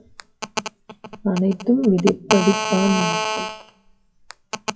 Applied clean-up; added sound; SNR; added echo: classical method WPE with log-MMSE.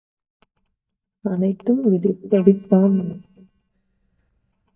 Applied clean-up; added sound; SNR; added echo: neural mask model DeepFilterNet 3.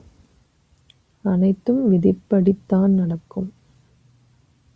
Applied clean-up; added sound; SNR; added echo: none; none; none; none.